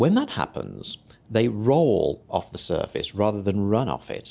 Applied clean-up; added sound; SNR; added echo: none; none; none; none.